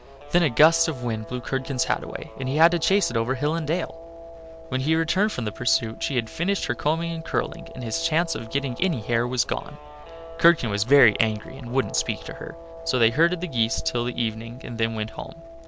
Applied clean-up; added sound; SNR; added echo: none; Guitar; 16 dB; none.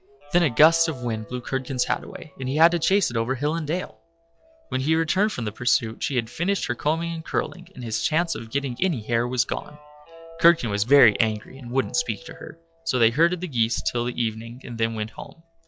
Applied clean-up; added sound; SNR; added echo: classical method log-MMSE.